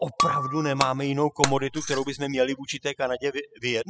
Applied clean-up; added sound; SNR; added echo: classical method spectral subtraction.